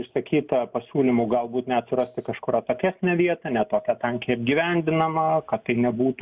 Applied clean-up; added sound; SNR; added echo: none; Rattle (instrument); 17 dB; none.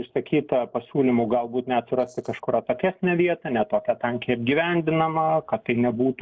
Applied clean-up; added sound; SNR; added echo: neural separator model SepFormer DNS4.